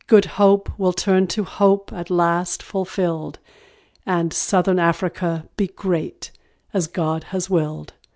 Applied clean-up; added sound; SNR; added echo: none; none; none; none.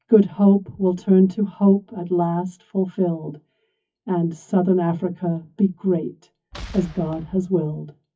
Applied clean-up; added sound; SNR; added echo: classical method WPE with log-MMSE.